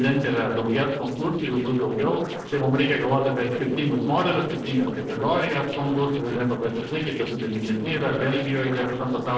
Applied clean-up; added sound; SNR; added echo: neural separator model SepFormer DNS4.